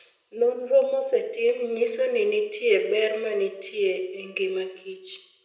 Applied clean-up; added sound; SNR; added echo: none; none; none; reverberation time 0.8 s.